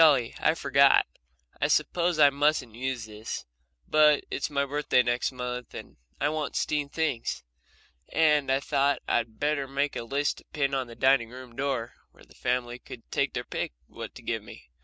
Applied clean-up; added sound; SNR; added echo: none; none; none; none.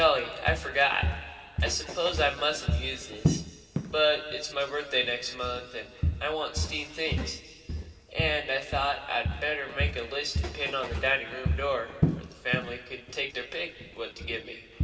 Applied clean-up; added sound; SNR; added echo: none; Walk, footsteps; 3 dB; reverberation time 2.3 s.